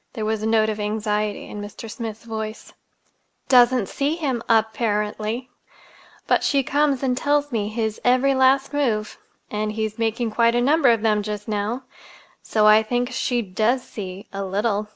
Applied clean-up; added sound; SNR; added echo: none; none; none; none.